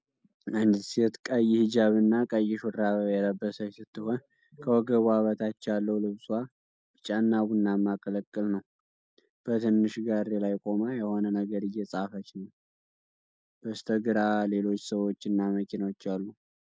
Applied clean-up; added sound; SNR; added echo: none; none; none; none.